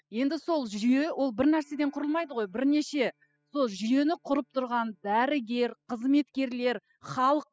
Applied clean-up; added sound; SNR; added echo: classical method spectral subtraction.